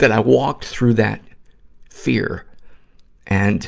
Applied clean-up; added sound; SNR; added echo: none; none; none; none.